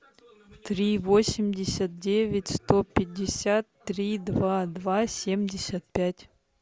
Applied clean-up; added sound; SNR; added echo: none; none; none; none.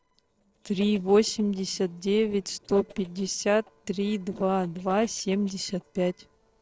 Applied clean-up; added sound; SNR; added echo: neural separator model SepFormer DNS4.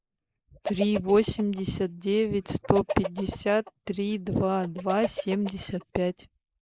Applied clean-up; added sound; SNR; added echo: neural mask model Resemble Enhance denoiser.